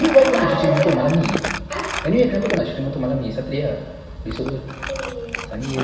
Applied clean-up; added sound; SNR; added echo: none; Crumpling, crinkling; 11 dB; reverberation time 0.1 s.